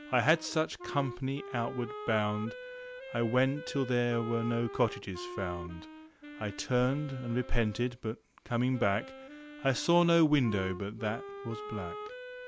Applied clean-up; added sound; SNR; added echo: none; Wind instrument, woodwind instrument; 13 dB; none.